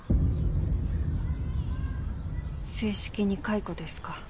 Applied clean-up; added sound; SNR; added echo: none; none; none; none.